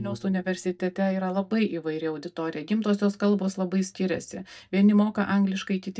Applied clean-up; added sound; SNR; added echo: neural mask model DeepFilterNet 3.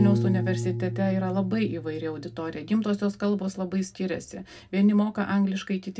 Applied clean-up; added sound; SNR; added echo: none; Piano; 7 dB; reverberation time 0.2 s.